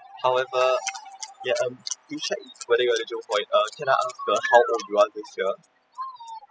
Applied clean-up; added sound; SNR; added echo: classical method spectral subtraction.